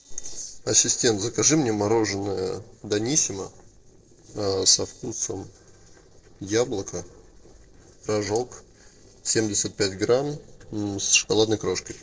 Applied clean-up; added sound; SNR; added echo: neural separator model SepFormer DNS4.